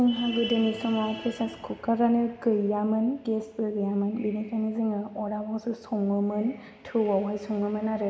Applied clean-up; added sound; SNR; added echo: none; none; none; none.